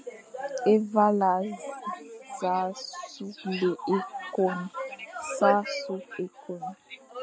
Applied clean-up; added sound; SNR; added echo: none; none; none; none.